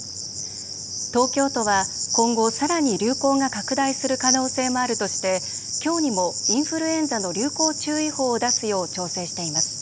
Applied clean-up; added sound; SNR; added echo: none; Cricket; 4 dB; none.